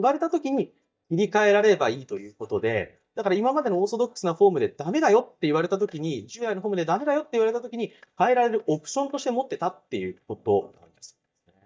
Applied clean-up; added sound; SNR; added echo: neural mask model DeepFilterNet 3.